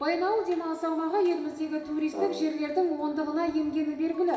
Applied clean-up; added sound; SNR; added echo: none; Brass instrument; 10 dB; reverberation time 1.1 s.